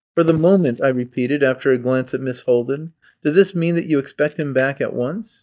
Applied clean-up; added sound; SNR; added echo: neural mask model DeepFilterNet 3.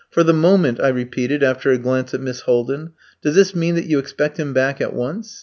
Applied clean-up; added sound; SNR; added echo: none; none; none; none.